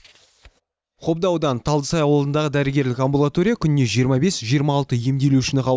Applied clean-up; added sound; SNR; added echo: neural mask model Resemble Enhance denoiser.